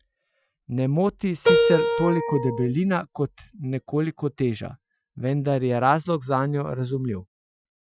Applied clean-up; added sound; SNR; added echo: classical method Wiener filter.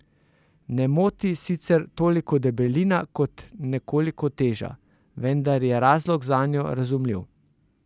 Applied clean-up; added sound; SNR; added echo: none; none; none; none.